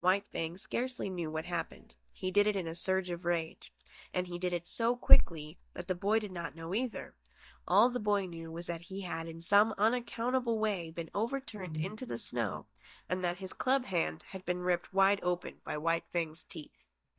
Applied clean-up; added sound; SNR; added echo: neural mask model DeepFilterNet 3.